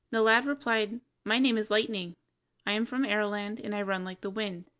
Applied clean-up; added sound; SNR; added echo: none; none; none; none.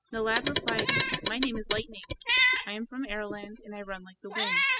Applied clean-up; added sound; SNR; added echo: classical method spectral subtraction.